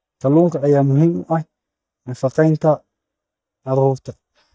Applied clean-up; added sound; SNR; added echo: neural mask model DeepFilterNet 3.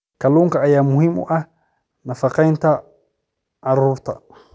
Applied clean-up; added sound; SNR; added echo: none; none; none; none.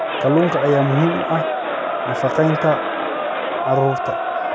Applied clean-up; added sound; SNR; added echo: none; Crowd; 2 dB; none.